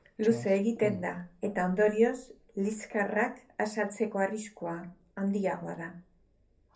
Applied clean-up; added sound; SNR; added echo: none; Clock; 19 dB; reverberation time 0.3 s.